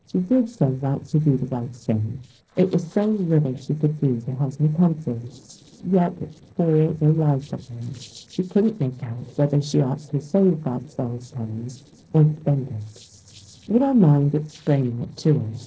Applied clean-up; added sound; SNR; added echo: neural separator model SepFormer DNS4.